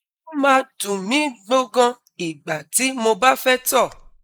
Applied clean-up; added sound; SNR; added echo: neural mask model Resemble Enhance denoiser.